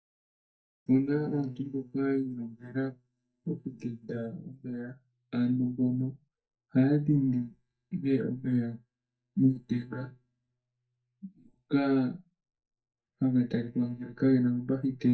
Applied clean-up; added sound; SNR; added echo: neural mask model DeepFilterNet 3.